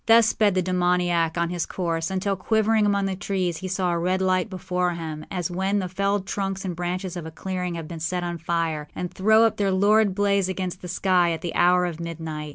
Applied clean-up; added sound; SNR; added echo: none; none; none; none.